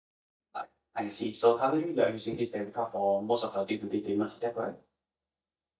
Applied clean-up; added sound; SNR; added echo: neural mask model DeepFilterNet 3.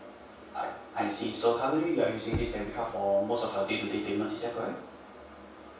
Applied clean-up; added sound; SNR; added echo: none; Knock; 11 dB; reverberation time 0.7 s.